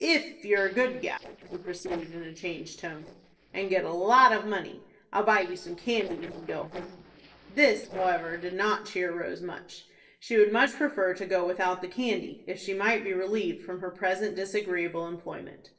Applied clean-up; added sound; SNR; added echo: neural separator model SepFormer DNS4.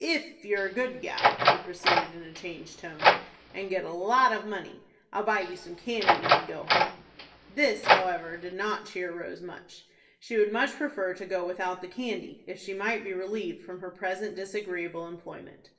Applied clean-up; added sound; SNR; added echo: none; Door; -4 dB; reverberation time 0.7 s.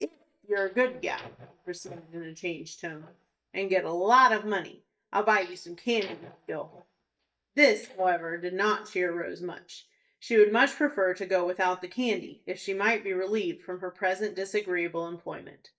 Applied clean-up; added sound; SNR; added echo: neural mask model DeepFilterNet 3.